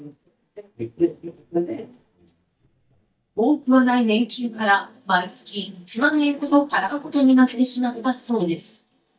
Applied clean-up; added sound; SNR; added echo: neural mask model DeepFilterNet 3.